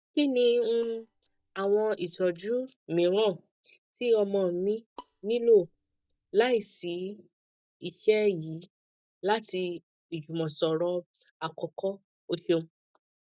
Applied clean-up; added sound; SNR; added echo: neural mask model DeepFilterNet 3.